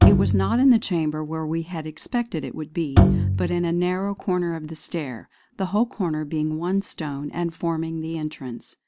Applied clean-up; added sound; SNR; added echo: none; Bowed string instrument; -4 dB; none.